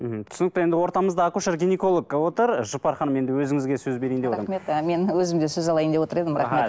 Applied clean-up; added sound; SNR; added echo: none; none; none; none.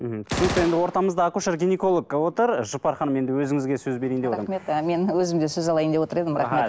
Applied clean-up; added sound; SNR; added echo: none; Gunshot, gunfire; 10 dB; none.